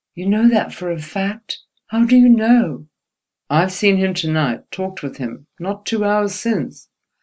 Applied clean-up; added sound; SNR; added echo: none; none; none; none.